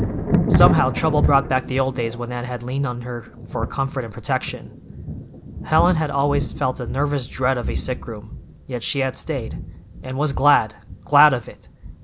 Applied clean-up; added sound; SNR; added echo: none; Thunder; 4 dB; none.